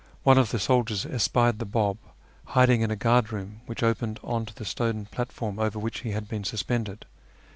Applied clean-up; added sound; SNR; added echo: none; none; none; none.